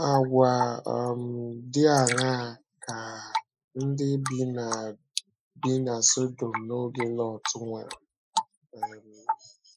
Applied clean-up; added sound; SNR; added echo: neural mask model Resemble Enhance denoiser.